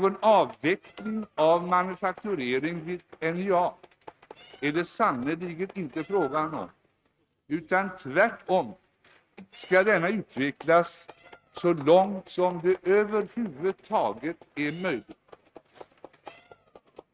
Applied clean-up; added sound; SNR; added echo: neural mask model RNNoise.